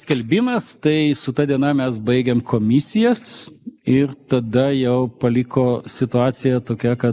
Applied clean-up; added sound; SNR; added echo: neural mask model Resemble Enhance denoiser.